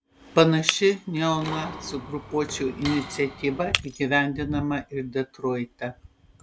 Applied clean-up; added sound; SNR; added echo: none; Shatter + Mechanisms; 10 dB; none.